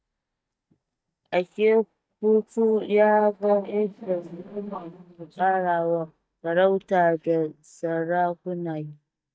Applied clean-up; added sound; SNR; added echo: neural mask model DeepFilterNet 3.